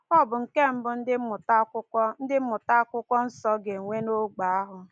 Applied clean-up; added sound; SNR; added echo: none; none; none; none.